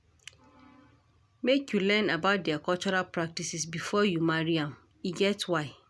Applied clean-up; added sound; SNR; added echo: none; none; none; none.